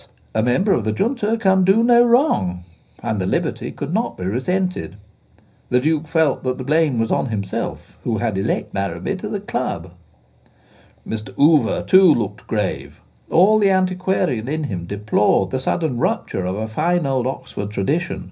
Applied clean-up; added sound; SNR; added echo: none; none; none; reverberation time 0.5 s.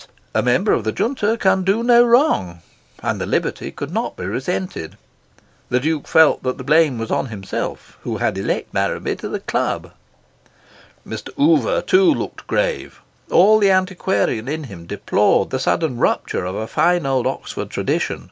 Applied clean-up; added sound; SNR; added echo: none; none; none; none.